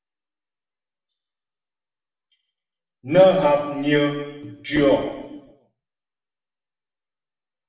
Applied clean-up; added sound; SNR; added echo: none; none; none; reverberation time 0.9 s.